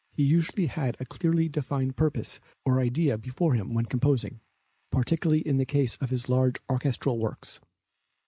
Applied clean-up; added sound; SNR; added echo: neural mask model Resemble Enhance denoiser.